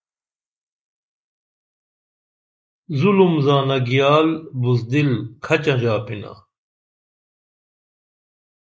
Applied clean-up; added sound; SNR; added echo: neural mask model Resemble Enhance denoiser.